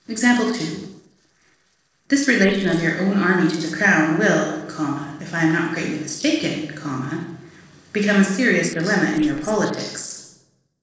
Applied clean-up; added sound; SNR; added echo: neural separator model SepFormer DNS4.